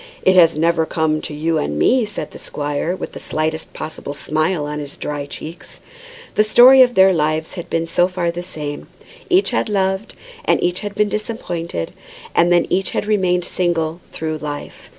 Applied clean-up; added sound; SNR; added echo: none; none; none; none.